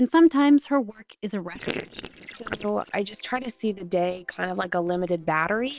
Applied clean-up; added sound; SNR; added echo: neural separator model SepFormer WHAM!.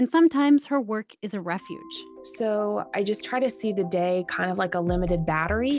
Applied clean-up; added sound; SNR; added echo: none; none; none; none.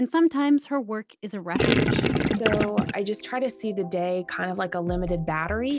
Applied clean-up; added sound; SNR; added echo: none; Gurgling; -4 dB; none.